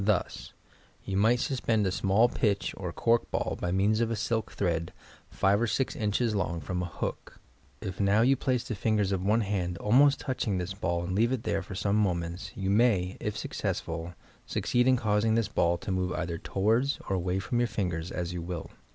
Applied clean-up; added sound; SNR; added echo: none; none; none; none.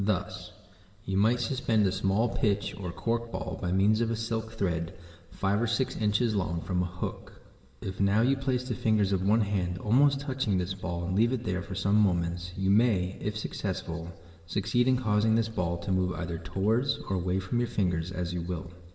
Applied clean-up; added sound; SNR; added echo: none; none; none; reverberation time 1.3 s.